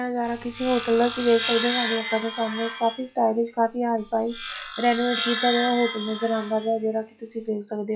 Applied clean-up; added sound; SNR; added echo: classical method log-MMSE.